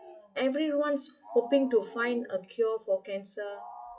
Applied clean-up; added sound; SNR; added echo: classical method WPE with log-MMSE.